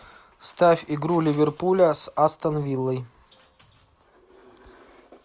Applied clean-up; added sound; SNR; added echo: none; none; none; none.